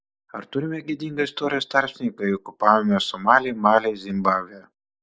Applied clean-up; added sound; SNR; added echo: none; none; none; none.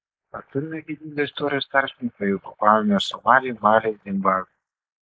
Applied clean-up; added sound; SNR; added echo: neural mask model Resemble Enhance denoiser.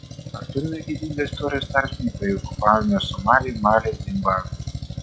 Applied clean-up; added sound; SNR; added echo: classical method log-MMSE.